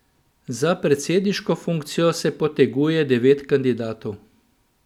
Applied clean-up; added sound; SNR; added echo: none; none; none; none.